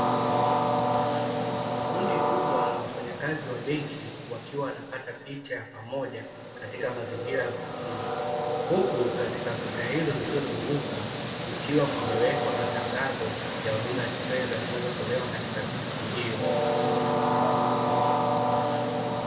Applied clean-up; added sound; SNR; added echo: none; Train; -4 dB; reverberation time 2.0 s.